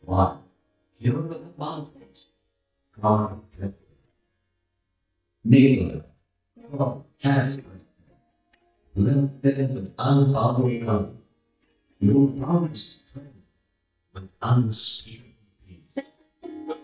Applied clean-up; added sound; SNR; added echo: neural mask model DeepFilterNet 3.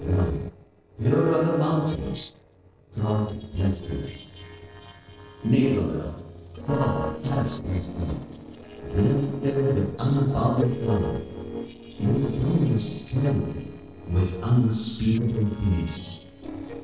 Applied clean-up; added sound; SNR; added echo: neural separator model SepFormer DNS4.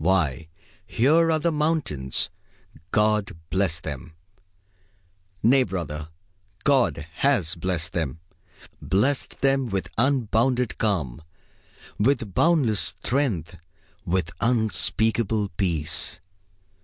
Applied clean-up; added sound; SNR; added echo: none; none; none; none.